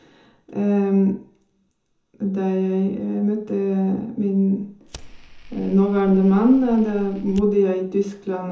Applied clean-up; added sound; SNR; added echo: none; Fire; 18 dB; reverberation time 0.5 s.